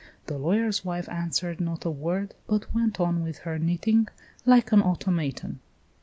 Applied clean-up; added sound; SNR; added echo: none; none; none; none.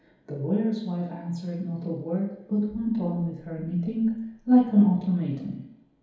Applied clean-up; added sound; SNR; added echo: none; none; none; reverberation time 2.2 s.